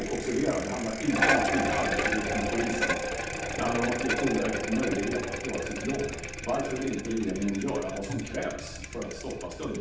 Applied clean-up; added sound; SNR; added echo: none; Bicycle; 1 dB; reverberation time 0.8 s.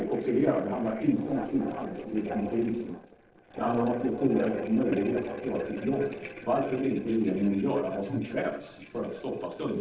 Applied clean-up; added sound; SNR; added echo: neural separator model SepFormer DNS4.